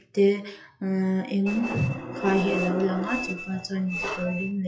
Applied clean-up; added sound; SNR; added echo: classical method WPE with log-MMSE.